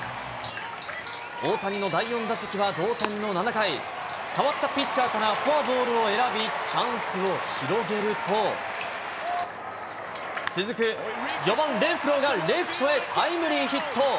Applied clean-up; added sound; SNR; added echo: none; Wind instrument, woodwind instrument + Drip; 15 dB; none.